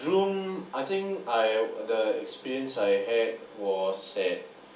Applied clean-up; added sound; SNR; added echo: none; none; none; reverberation time 0.4 s.